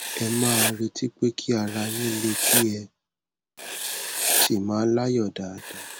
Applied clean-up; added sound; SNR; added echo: none; Writing; 2 dB; none.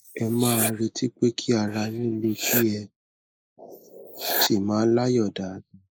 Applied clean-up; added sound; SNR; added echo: neural mask model Resemble Enhance denoiser.